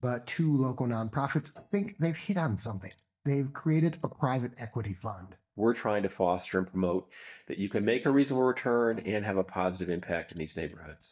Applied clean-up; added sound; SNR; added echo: neural mask model DeepFilterNet 3.